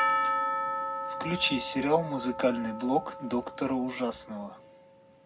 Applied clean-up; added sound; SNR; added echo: none; Percussion; 3 dB; reverberation time 0.3 s.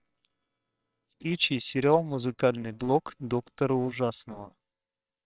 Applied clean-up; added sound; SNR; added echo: neural separator model SepFormer WHAMR!.